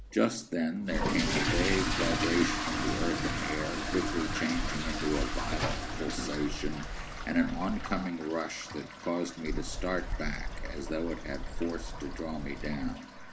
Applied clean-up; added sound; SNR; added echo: none; Fill (with liquid) / Toilet flush + Bird vocalization, bird call, bird song; 0 dB; none.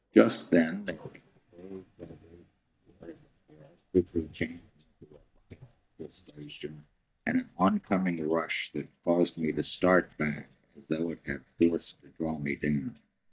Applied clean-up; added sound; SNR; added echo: neural mask model DeepFilterNet 3.